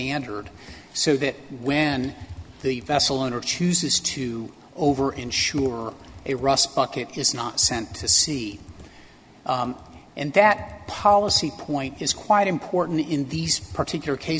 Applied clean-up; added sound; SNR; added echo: none; Computer keyboard; 20 dB; none.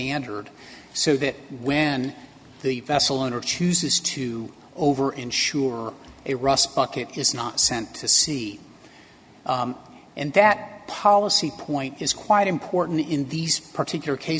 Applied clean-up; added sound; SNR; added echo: none; none; none; none.